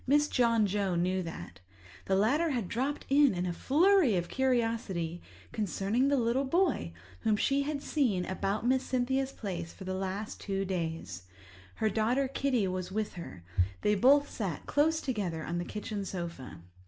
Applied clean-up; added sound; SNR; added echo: none; none; none; none.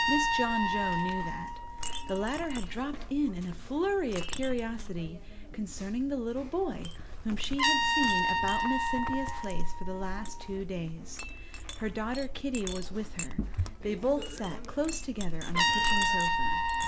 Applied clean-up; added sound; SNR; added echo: none; Trumpet + Chink, clink; -2 dB; none.